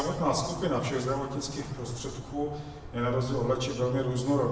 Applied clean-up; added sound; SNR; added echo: none; Traffic noise, roadway noise; 15 dB; reverberation time 1.0 s.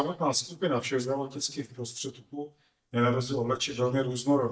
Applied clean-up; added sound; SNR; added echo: neural mask model DeepFilterNet 3.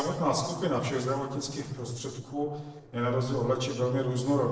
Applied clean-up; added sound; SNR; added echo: neural separator model SepFormer DNS4.